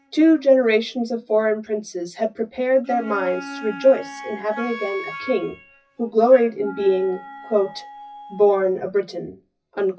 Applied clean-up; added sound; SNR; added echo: classical method WPE with log-MMSE.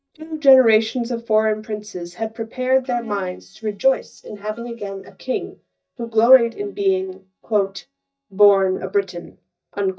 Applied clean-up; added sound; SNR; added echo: neural mask model DeepFilterNet 3.